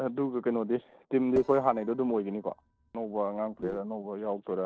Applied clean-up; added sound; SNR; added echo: neural separator model SepFormer DNS4.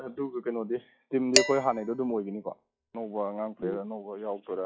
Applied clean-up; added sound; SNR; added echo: classical method log-MMSE.